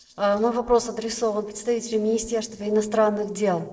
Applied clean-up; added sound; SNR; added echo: neural separator model SepFormer DNS4.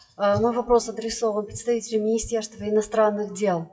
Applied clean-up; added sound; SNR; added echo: classical method WPE with log-MMSE.